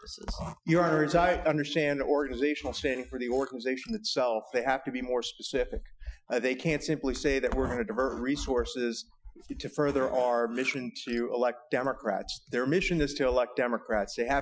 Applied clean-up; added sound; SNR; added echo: classical method Wiener filter.